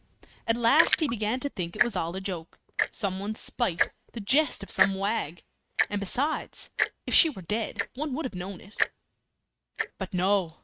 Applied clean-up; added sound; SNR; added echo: neural mask model RNNoise.